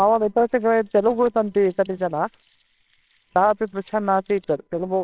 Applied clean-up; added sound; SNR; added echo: neural separator model SepFormer WHAMR!.